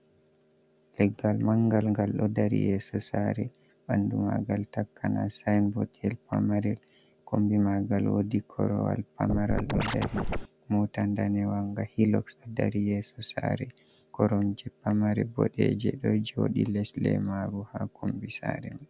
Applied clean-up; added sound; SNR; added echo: none; Scratching (performance technique); 2 dB; none.